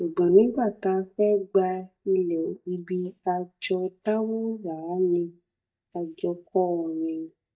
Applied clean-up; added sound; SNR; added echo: neural mask model DeepFilterNet 3.